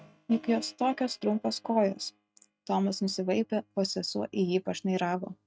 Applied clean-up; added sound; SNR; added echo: neural mask model RNNoise.